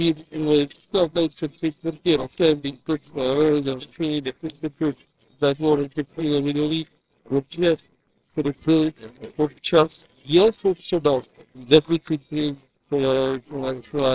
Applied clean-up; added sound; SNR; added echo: neural separator model SepFormer WHAMR!.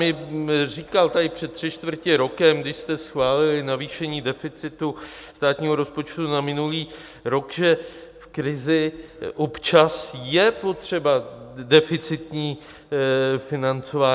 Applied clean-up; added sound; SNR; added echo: none; none; none; none.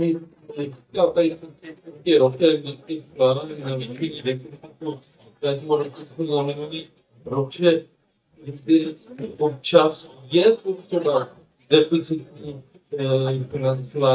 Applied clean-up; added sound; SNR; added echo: neural mask model DeepFilterNet 3.